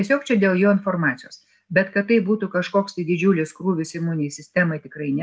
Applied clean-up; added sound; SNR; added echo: none; none; none; none.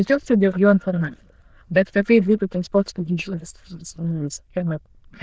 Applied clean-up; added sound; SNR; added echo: neural diffusion model UNIVERSE++.